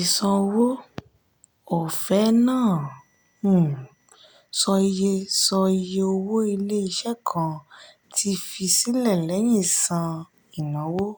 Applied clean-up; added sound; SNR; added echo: none; none; none; none.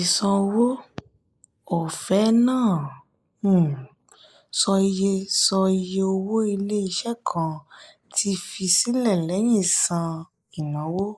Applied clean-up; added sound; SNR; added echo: neural mask model Resemble Enhance denoiser.